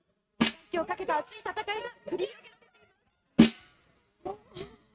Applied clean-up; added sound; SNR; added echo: neural mask model RNNoise.